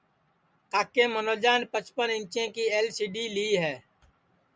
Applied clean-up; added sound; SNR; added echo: none; none; none; none.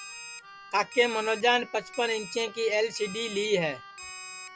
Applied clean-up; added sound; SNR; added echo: none; Keyboard (musical) + Alarm; 14 dB; none.